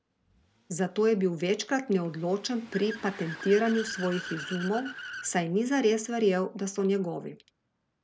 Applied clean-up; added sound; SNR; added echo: none; Accelerating, revving, vroom / Car; 15 dB; none.